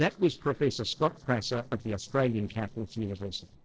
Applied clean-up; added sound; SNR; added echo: neural separator model SepFormer DNS4.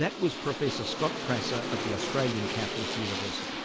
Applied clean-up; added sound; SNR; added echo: none; Aircraft; 2 dB; none.